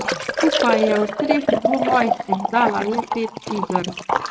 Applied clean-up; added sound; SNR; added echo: neural mask model RNNoise.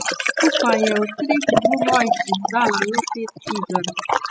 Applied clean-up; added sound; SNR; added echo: classical method spectral subtraction.